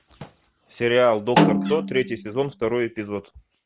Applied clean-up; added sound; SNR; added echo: none; Snare drum; 0 dB; none.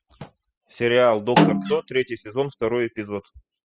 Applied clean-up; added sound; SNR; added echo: classical method spectral subtraction.